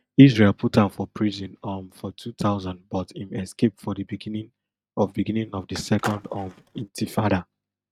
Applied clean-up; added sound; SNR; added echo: neural mask model RNNoise.